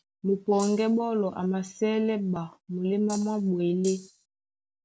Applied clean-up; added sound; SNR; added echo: none; Rattle (instrument); 16 dB; none.